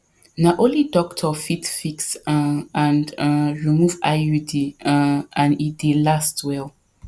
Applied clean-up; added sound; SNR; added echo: none; none; none; none.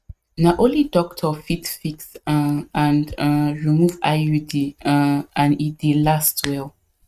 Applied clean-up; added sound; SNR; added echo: neural mask model RNNoise.